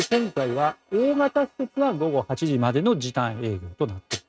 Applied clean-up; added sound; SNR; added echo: neural mask model RNNoise.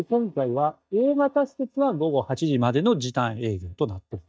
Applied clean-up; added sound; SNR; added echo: neural mask model DeepFilterNet 3.